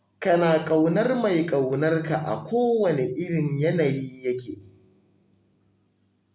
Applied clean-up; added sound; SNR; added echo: none; none; none; none.